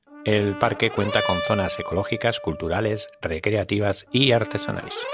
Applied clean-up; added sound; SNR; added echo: none; Brass instrument; 9 dB; none.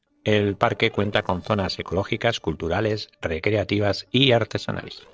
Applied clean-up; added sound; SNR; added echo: neural separator model SepFormer DNS4.